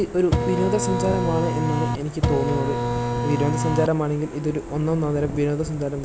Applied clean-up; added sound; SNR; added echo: none; Printer; 0 dB; none.